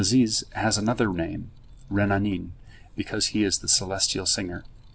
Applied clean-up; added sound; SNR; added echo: none; none; none; none.